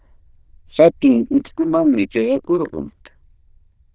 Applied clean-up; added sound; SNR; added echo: neural diffusion model UNIVERSE++.